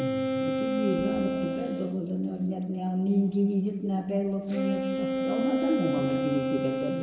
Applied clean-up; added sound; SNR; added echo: none; Wind instrument, woodwind instrument; 2 dB; reverberation time 1.4 s.